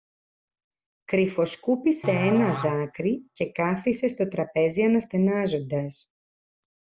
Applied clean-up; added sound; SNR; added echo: none; Musical instrument; 10 dB; none.